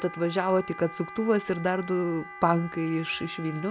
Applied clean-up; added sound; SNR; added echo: none; Wind instrument, woodwind instrument; 14 dB; none.